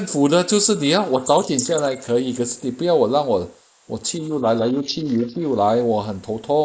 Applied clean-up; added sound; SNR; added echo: neural mask model Resemble Enhance denoiser.